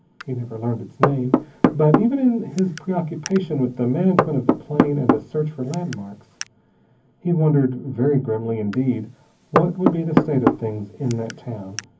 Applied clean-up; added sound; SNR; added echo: none; Knock / Wood; 2 dB; reverberation time 0.3 s.